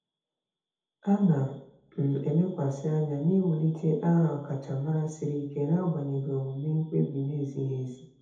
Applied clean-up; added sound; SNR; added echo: none; none; none; reverberation time 0.7 s.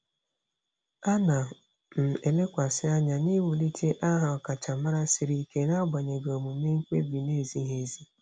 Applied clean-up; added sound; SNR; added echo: none; none; none; none.